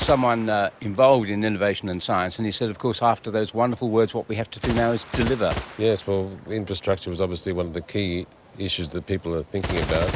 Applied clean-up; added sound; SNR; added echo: none; Gunshot, gunfire; 12 dB; none.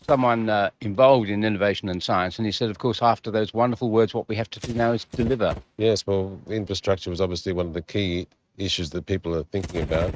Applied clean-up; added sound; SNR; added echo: neural mask model RNNoise.